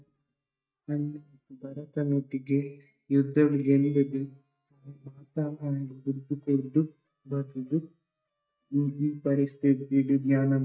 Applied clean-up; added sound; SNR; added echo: neural mask model DeepFilterNet 3.